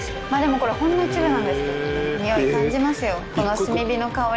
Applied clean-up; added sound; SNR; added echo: none; none; none; none.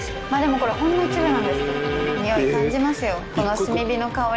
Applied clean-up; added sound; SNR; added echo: none; Bowed string instrument; 13 dB; none.